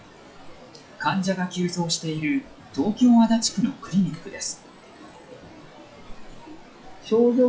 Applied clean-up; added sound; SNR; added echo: classical method WPE with log-MMSE.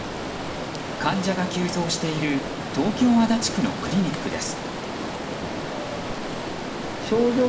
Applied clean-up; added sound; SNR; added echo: none; Stream; 5 dB; reverberation time 2.6 s.